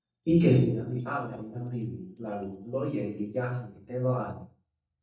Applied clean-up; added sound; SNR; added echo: neural mask model DeepFilterNet 3.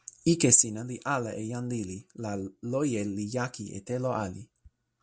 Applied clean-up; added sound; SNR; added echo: none; none; none; none.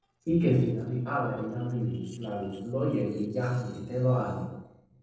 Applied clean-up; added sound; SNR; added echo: neural separator model SepFormer DNS4.